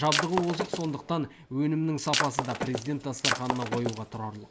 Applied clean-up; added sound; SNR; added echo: none; Shatter; 2 dB; none.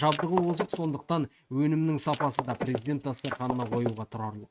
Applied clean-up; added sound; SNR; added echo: neural mask model RNNoise.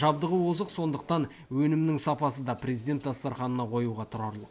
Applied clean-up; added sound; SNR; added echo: none; none; none; none.